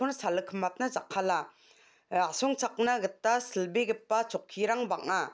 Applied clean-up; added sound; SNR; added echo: none; none; none; none.